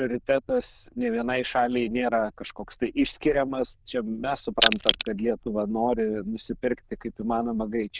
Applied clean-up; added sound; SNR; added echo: neural diffusion model UNIVERSE++.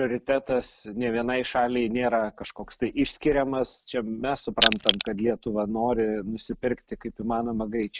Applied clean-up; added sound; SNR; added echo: neural mask model Resemble Enhance denoiser.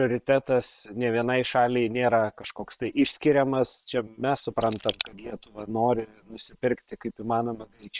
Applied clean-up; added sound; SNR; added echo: neural separator model SepFormer WHAM!.